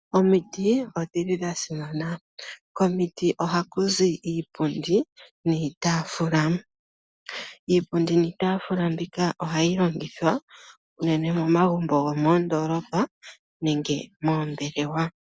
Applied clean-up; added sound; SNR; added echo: none; none; none; none.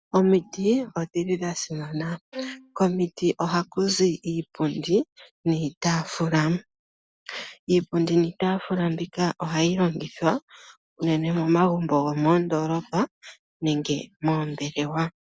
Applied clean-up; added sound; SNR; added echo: none; Bowed string instrument; 15 dB; none.